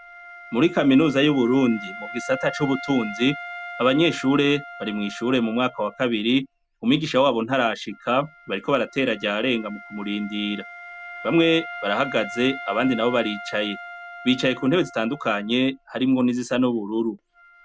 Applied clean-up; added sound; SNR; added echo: none; Wind instrument, woodwind instrument; 15 dB; none.